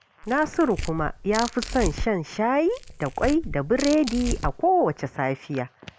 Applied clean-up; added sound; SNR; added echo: none; Tearing; 8 dB; none.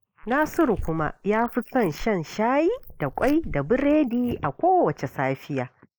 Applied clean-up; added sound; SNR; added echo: neural mask model Resemble Enhance denoiser.